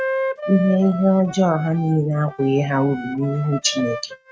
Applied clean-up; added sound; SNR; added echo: neural mask model RNNoise.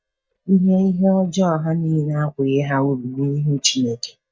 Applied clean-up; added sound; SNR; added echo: neural mask model DeepFilterNet 3.